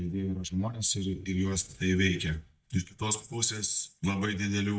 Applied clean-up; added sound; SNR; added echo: neural mask model DeepFilterNet 3.